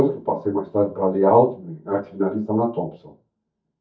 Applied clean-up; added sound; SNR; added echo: neural mask model DeepFilterNet 3.